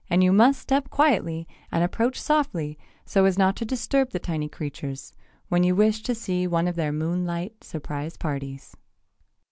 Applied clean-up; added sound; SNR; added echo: none; none; none; none.